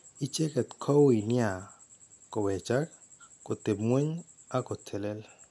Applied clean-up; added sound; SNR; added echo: none; none; none; none.